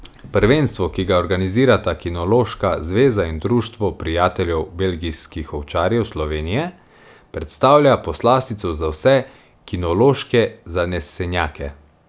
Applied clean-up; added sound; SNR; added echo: none; none; none; none.